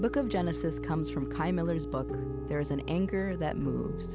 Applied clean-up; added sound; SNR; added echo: none; Wind instrument, woodwind instrument; 12 dB; none.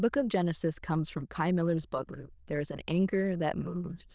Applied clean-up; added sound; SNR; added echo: neural diffusion model UNIVERSE++.